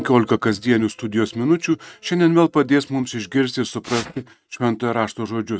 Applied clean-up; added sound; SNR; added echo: neural mask model RNNoise.